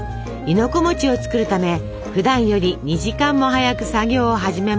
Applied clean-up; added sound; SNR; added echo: none; none; none; none.